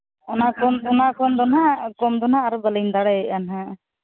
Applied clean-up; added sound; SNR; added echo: none; none; none; none.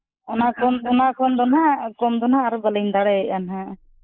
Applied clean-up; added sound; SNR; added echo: neural mask model Resemble Enhance denoiser.